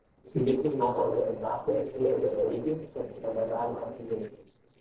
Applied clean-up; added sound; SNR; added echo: neural separator model SepFormer DNS4.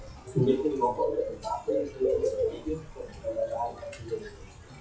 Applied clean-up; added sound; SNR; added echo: classical method WPE with log-MMSE.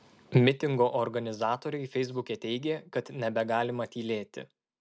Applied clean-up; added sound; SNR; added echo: none; none; none; none.